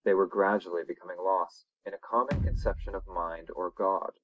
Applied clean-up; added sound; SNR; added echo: none; Bass drum; 3 dB; none.